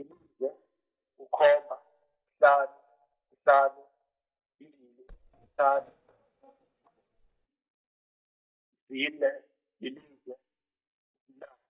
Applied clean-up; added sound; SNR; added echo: neural mask model DeepFilterNet 3.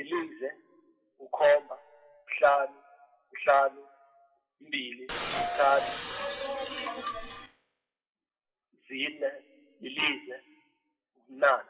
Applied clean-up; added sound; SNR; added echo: classical method WPE with log-MMSE.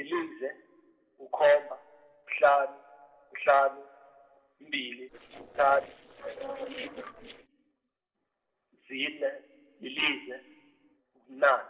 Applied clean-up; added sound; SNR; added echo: neural separator model SepFormer DNS4.